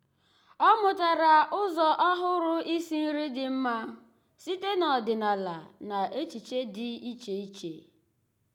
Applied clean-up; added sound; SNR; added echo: none; none; none; none.